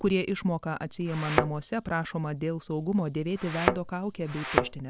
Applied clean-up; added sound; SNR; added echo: none; Thump, thud; 0 dB; none.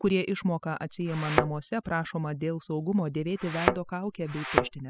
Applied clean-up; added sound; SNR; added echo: classical method spectral subtraction.